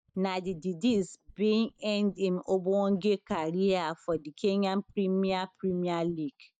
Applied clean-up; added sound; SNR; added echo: neural mask model DeepFilterNet 3.